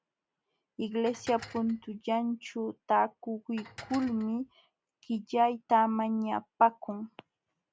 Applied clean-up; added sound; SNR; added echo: none; Dishes, pots, and pans; 18 dB; none.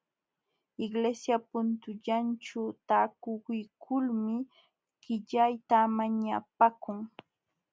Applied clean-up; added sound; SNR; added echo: none; none; none; none.